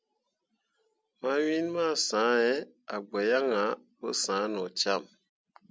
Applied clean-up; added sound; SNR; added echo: none; none; none; none.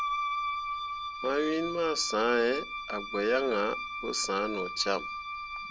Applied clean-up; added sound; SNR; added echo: none; Wind instrument, woodwind instrument; 5 dB; none.